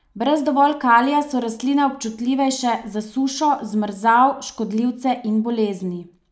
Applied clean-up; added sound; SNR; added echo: none; none; none; none.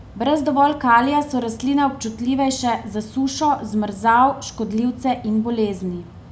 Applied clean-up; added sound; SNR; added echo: none; Mechanical fan; 20 dB; none.